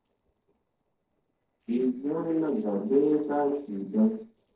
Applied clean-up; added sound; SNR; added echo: neural separator model SepFormer DNS4.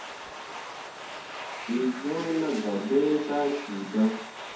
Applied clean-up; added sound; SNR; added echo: none; Domestic sounds, home sounds; 10 dB; reverberation time 0.6 s.